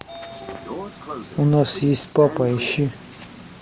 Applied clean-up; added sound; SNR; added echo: none; Sliding door / Train; 14 dB; none.